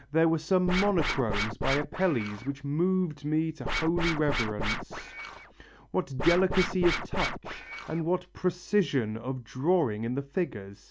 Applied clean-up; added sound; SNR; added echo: none; Scratching (performance technique); 3 dB; none.